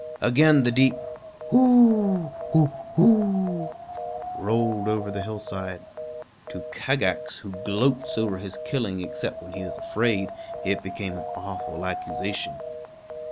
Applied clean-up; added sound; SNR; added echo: none; Wind + Telephone; 10 dB; none.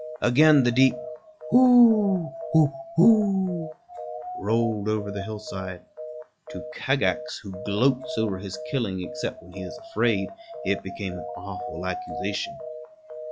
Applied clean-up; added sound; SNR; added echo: classical method log-MMSE.